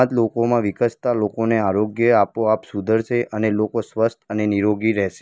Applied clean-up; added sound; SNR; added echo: none; none; none; none.